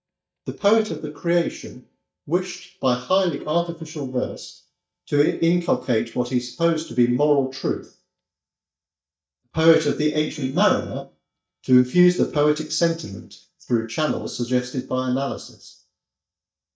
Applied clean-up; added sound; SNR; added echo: neural mask model DeepFilterNet 3.